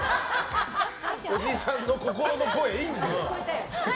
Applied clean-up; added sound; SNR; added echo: none; none; none; none.